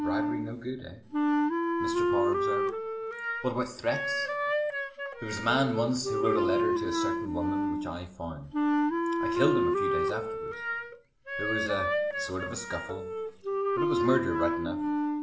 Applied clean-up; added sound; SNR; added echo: none; Wind instrument, woodwind instrument; -4 dB; reverberation time 1.4 s.